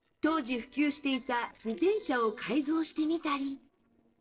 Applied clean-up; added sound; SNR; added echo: neural separator model SepFormer DNS4.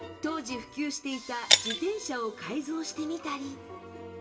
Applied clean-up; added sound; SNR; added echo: none; Shatter; -2 dB; reverberation time 2.7 s.